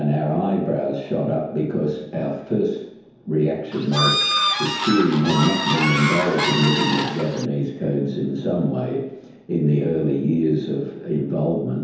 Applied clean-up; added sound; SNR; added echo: none; Bird / Fowl; 1 dB; reverberation time 1.0 s.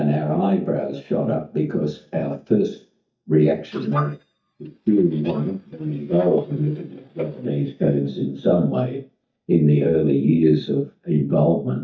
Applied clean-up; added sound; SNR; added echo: neural mask model DeepFilterNet 3.